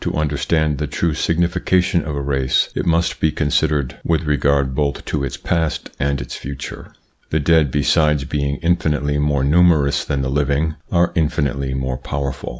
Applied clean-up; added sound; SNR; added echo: none; none; none; none.